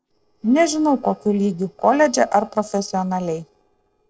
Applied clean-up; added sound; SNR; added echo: neural separator model SepFormer DNS4.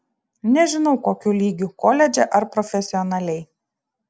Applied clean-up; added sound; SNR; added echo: none; none; none; none.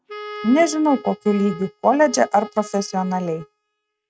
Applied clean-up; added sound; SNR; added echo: neural mask model RNNoise.